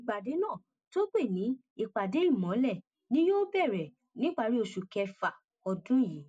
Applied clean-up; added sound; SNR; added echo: none; none; none; none.